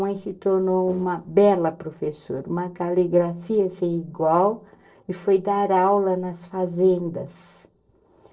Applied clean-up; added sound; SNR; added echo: neural separator model SepFormer DNS4.